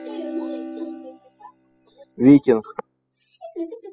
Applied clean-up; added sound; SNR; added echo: classical method spectral subtraction.